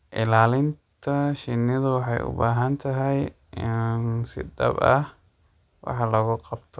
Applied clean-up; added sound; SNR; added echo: none; none; none; none.